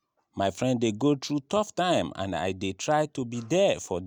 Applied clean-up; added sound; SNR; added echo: none; none; none; none.